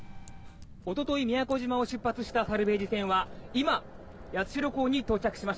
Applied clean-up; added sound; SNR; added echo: none; Typing; 16 dB; none.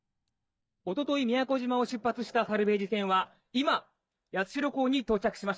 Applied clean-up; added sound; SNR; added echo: neural mask model DeepFilterNet 3.